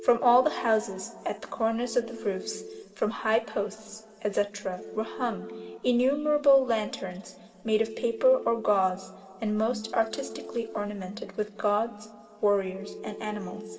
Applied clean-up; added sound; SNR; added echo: none; Telephone; 17 dB; reverberation time 1.8 s.